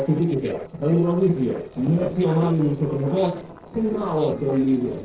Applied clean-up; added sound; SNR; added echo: neural separator model SepFormer DNS4.